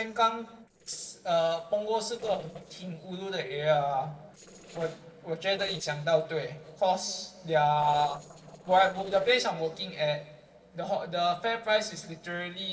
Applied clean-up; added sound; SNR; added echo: neural separator model SepFormer DNS4.